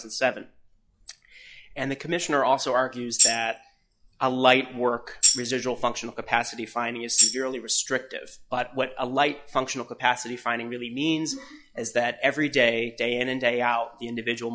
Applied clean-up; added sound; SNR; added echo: classical method log-MMSE.